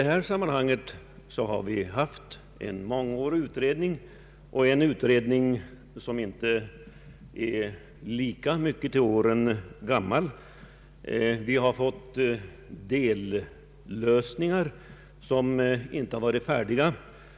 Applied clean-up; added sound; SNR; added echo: none; none; none; none.